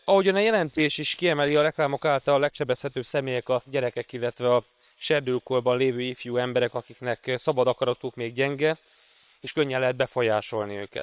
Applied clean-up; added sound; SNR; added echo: neural separator model SepFormer WHAM!.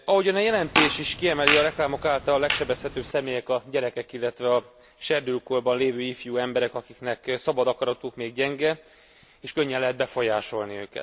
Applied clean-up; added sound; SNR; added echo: none; Fart; 3 dB; none.